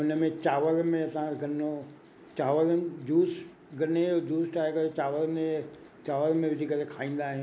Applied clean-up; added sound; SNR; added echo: none; none; none; none.